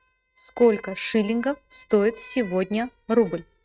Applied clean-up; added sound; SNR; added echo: neural mask model RNNoise.